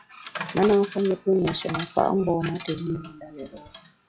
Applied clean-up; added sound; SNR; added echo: classical method log-MMSE.